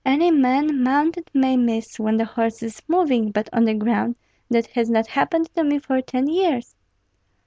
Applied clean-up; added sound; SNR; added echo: none; none; none; none.